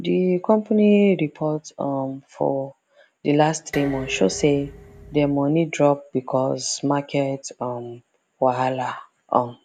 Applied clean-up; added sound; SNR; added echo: none; Dishes, pots, and pans; 16 dB; none.